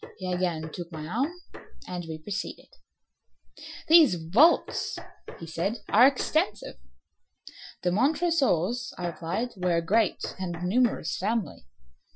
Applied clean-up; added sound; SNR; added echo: classical method Wiener filter.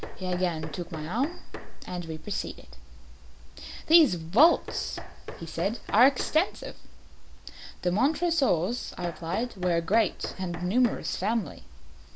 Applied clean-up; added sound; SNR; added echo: none; Knock; 16 dB; none.